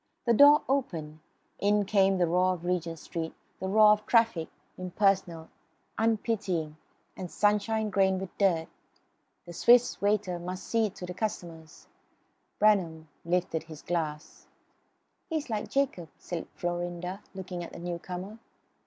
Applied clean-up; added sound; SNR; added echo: none; none; none; none.